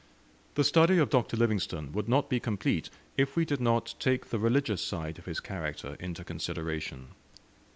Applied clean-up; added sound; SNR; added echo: none; none; none; none.